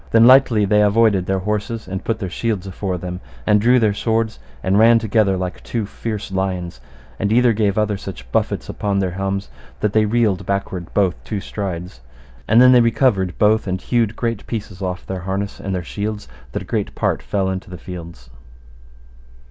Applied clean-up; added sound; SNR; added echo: none; none; none; none.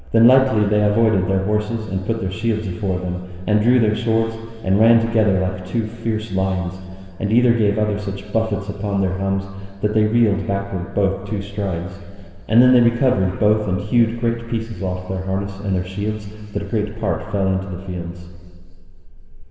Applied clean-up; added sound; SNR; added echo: none; none; none; reverberation time 2.2 s.